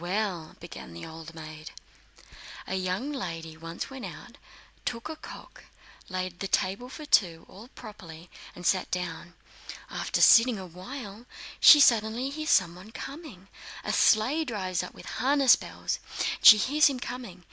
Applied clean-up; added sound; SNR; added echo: none; none; none; none.